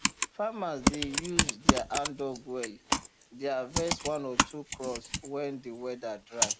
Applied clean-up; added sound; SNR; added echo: none; Computer keyboard; -4 dB; none.